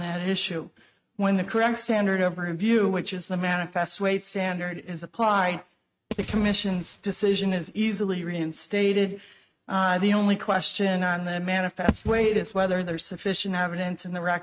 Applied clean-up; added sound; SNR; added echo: neural mask model RNNoise.